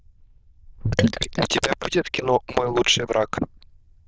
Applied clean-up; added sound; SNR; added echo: neural diffusion model UNIVERSE++.